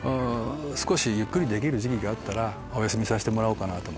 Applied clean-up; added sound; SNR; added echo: none; Motorcycle; 15 dB; none.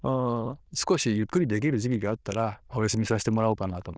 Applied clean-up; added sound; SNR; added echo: neural diffusion model UNIVERSE++.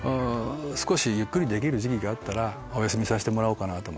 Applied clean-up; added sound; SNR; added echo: none; none; none; none.